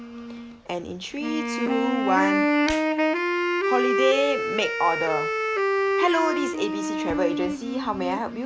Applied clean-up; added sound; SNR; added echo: none; Wind instrument, woodwind instrument; -2 dB; none.